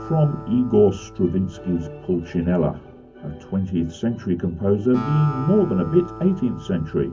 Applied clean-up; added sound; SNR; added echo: none; Acoustic guitar; 15 dB; reverberation time 0.3 s.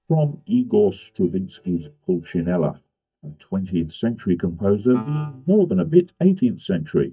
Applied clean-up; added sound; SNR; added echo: neural mask model DeepFilterNet 3.